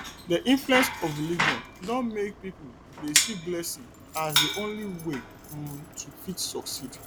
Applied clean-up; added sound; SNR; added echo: none; Bicycle; 2 dB; none.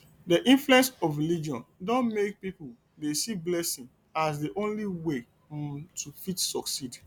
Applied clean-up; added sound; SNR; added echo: none; none; none; none.